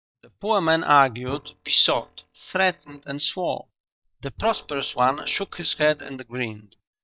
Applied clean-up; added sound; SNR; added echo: neural mask model DeepFilterNet 3.